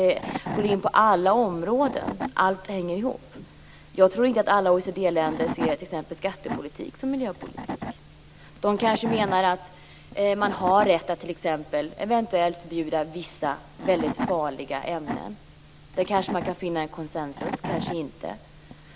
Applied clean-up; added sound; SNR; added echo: none; Wood / Tools; 11 dB; none.